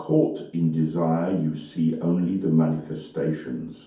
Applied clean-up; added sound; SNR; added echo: none; none; none; reverberation time 0.6 s.